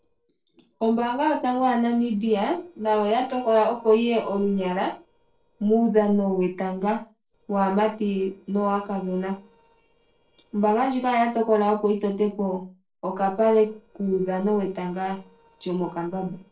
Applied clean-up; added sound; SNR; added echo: neural separator model SepFormer DNS4.